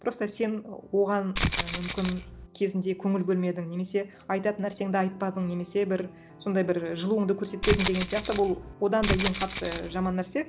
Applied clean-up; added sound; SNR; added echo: none; Rattle (instrument); 3 dB; none.